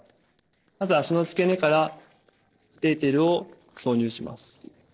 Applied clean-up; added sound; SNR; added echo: neural separator model SepFormer DNS4.